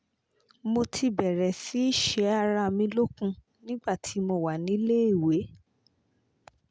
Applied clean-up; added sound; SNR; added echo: none; none; none; none.